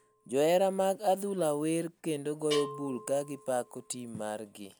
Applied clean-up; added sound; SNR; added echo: none; Bell; 16 dB; none.